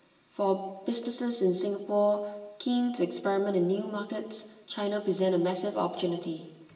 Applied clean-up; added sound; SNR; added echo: none; none; none; reverberation time 1.1 s.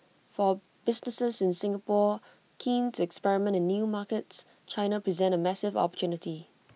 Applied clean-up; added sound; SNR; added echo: none; none; none; none.